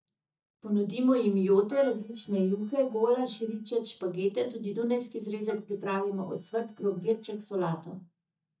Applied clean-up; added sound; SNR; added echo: neural mask model DeepFilterNet 3.